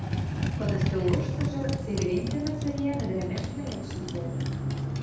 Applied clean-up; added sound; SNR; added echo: none; Motorcycle; -3 dB; reverberation time 0.8 s.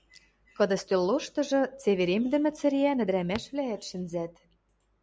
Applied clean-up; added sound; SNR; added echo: none; none; none; none.